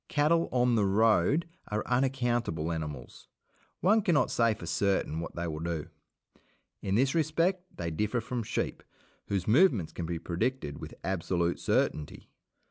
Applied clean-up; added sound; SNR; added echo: none; none; none; none.